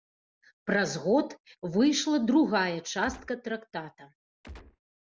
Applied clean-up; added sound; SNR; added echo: none; Gunshot, gunfire; 17 dB; none.